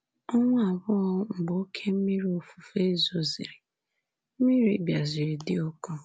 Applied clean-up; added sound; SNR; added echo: none; none; none; none.